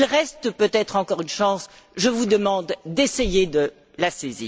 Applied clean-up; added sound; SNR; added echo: none; none; none; none.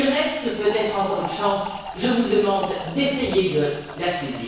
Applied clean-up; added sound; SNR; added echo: none; Fill (with liquid); 13 dB; reverberation time 1.1 s.